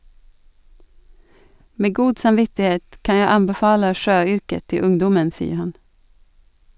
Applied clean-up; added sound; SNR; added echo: none; none; none; none.